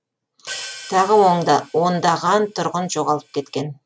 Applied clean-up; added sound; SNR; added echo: none; Hi-hat; 19 dB; none.